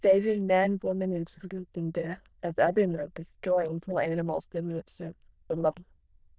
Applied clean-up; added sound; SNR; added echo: neural diffusion model UNIVERSE++.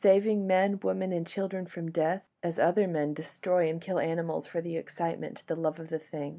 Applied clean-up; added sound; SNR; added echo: none; none; none; none.